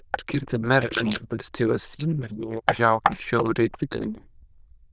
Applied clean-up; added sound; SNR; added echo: neural diffusion model UNIVERSE++.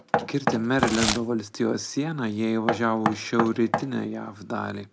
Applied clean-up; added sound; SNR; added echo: none; Knock + Packing tape, duct tape / Tearing; 4 dB; none.